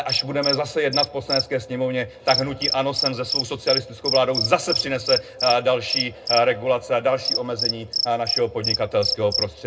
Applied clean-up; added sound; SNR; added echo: none; Cricket; 4 dB; reverberation time 0.2 s.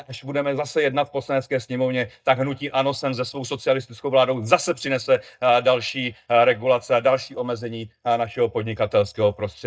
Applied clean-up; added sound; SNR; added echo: neural mask model DeepFilterNet 3.